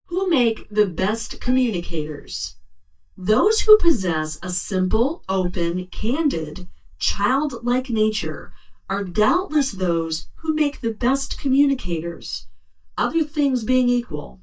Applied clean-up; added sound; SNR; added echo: neural mask model DeepFilterNet 3.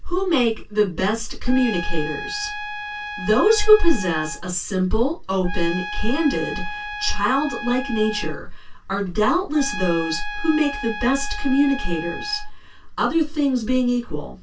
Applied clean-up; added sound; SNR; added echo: none; Trumpet; 12 dB; reverberation time 0.2 s.